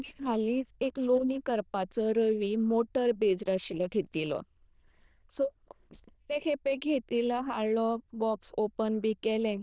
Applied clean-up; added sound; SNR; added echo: neural diffusion model UNIVERSE++.